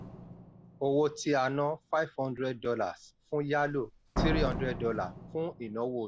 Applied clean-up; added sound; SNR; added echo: none; Slam; 7 dB; none.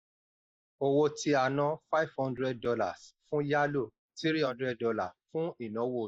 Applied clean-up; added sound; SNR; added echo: neural mask model Resemble Enhance denoiser.